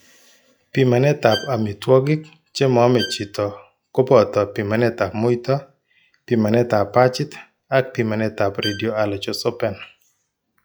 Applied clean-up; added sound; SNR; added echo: classical method log-MMSE.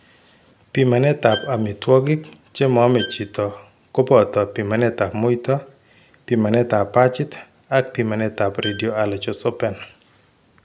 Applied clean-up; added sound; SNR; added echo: none; Bowed string instrument; 15 dB; none.